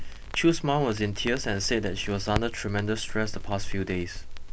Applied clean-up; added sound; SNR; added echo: none; Crackle; 5 dB; none.